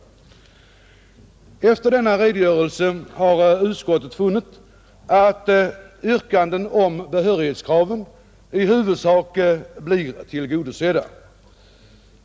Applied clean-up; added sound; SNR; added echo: none; none; none; none.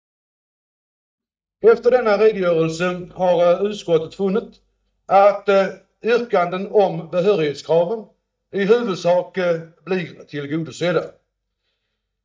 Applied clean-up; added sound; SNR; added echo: neural mask model DeepFilterNet 3.